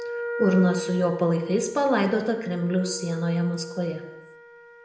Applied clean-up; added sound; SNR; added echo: none; Wind instrument, woodwind instrument; 10 dB; reverberation time 0.8 s.